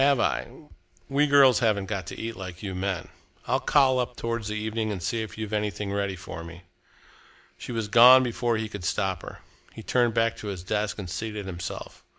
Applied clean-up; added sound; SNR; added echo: none; none; none; none.